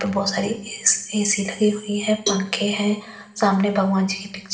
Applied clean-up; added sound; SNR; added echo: none; Cowbell; 11 dB; reverberation time 1.9 s.